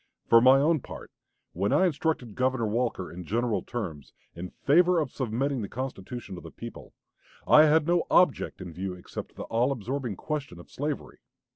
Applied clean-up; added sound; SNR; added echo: none; none; none; none.